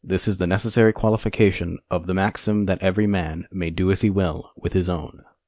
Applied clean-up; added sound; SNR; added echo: none; none; none; none.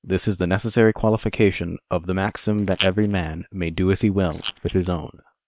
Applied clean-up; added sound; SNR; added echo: neural separator model SepFormer WHAM!.